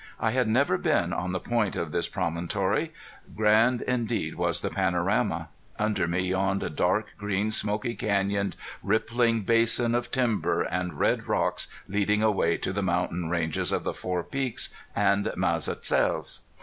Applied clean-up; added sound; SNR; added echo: none; none; none; none.